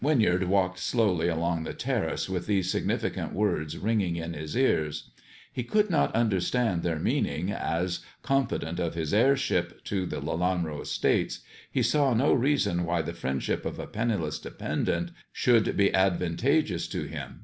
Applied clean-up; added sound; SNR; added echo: none; none; none; none.